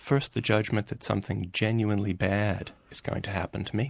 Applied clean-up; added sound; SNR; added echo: none; none; none; none.